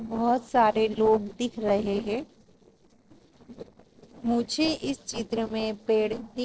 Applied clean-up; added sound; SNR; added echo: neural separator model SepFormer DNS4.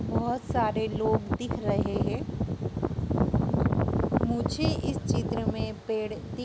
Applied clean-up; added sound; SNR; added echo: none; none; none; none.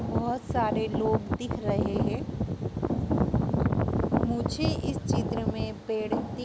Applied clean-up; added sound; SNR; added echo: none; Thump, thud; 9 dB; none.